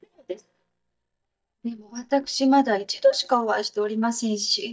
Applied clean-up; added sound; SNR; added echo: neural mask model DeepFilterNet 3.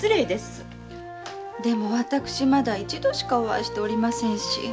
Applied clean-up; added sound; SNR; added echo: none; none; none; none.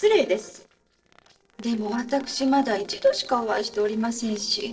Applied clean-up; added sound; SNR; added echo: neural separator model SepFormer DNS4.